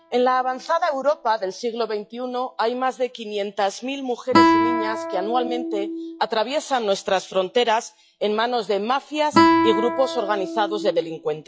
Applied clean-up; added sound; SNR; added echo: classical method log-MMSE.